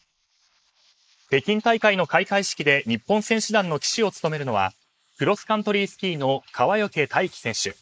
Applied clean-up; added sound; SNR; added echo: neural mask model Resemble Enhance denoiser.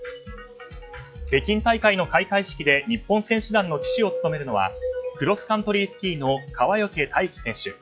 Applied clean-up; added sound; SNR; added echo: classical method log-MMSE.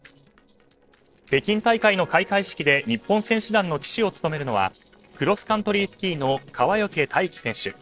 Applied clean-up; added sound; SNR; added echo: neural separator model SepFormer DNS4.